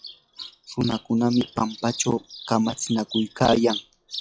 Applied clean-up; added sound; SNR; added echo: classical method log-MMSE.